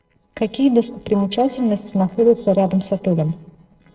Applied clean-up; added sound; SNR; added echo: neural separator model SepFormer DNS4.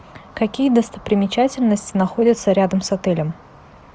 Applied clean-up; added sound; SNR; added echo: none; none; none; none.